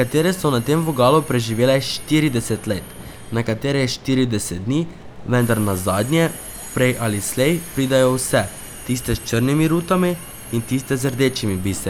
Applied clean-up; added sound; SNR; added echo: none; Subway, metro, underground; 16 dB; none.